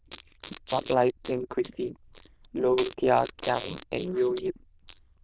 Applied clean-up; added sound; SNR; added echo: neural diffusion model UNIVERSE++.